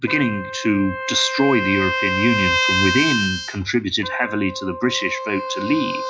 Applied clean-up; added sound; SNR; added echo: classical method log-MMSE.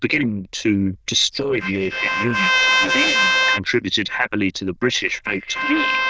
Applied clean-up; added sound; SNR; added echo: neural diffusion model UNIVERSE++.